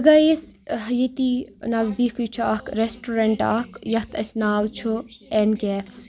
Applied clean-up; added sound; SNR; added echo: none; none; none; none.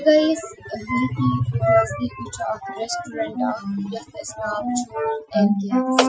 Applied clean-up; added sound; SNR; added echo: classical method Wiener filter.